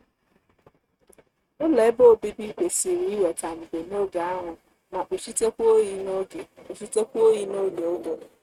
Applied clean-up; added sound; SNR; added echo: neural mask model RNNoise.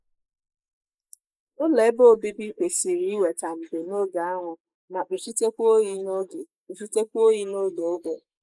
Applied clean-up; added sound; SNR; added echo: neural mask model Resemble Enhance denoiser.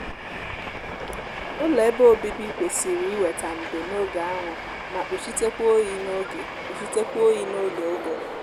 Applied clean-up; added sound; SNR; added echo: none; Train; 8 dB; none.